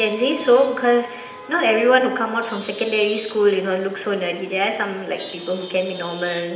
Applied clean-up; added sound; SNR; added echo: none; Chatter / Traffic noise, roadway noise / Vehicle horn, car horn, honking / Engine; 17 dB; reverberation time 0.8 s.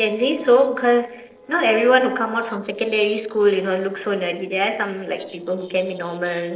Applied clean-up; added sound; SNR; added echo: neural separator model SepFormer DNS4.